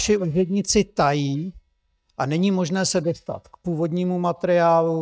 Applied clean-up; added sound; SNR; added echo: neural mask model DeepFilterNet 3.